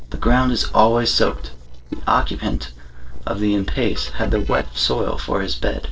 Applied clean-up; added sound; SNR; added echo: neural separator model SepFormer DNS4.